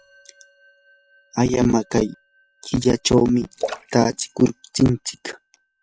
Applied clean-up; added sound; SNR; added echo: classical method log-MMSE.